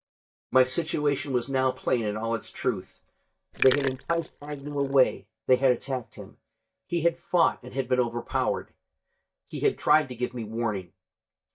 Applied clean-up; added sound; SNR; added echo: neural mask model DeepFilterNet 3.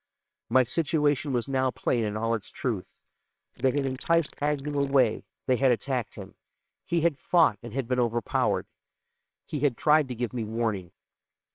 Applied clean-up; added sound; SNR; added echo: neural separator model SepFormer WHAMR!.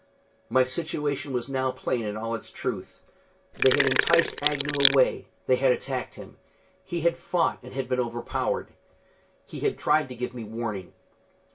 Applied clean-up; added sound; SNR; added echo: none; Sink (filling or washing); -1 dB; reverberation time 0.2 s.